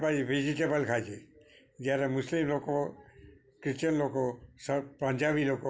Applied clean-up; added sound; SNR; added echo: none; none; none; none.